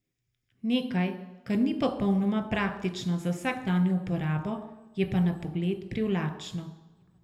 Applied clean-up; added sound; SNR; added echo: none; none; none; reverberation time 0.7 s.